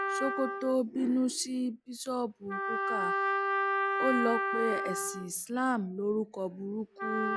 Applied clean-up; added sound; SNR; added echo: none; Trumpet; 1 dB; none.